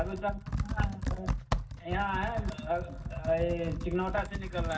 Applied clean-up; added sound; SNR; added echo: none; Computer keyboard; 0 dB; reverberation time 0.4 s.